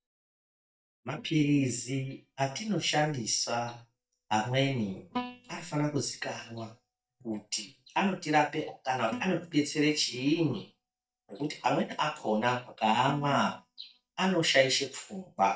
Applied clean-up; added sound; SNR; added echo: neural mask model DeepFilterNet 3.